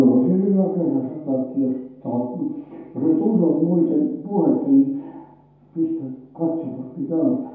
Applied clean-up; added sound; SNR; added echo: none; none; none; reverberation time 0.8 s.